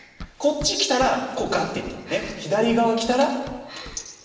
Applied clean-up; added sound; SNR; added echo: none; Run; 18 dB; reverberation time 1.1 s.